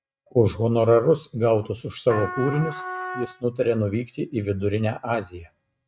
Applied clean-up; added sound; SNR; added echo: neural mask model RNNoise.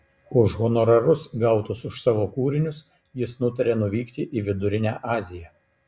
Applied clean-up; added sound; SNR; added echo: none; none; none; none.